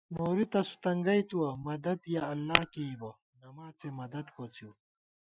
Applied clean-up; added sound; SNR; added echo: classical method Wiener filter.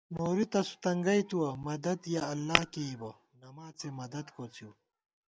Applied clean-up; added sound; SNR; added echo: none; Tap / Glass; -1 dB; none.